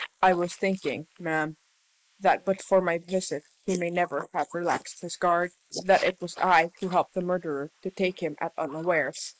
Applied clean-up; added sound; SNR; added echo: neural mask model Resemble Enhance denoiser.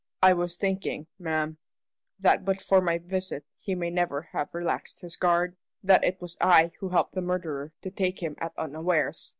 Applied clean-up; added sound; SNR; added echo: none; none; none; none.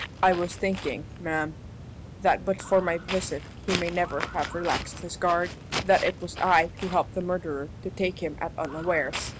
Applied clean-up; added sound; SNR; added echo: none; Walk, footsteps; 10 dB; none.